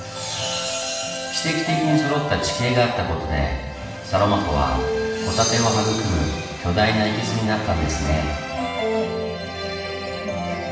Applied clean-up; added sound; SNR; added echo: none; none; none; reverberation time 1.0 s.